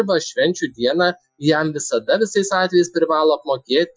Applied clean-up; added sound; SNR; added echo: classical method Wiener filter.